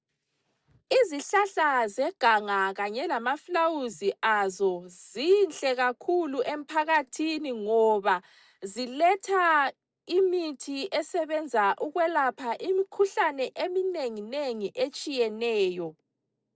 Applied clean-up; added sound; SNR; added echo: none; none; none; none.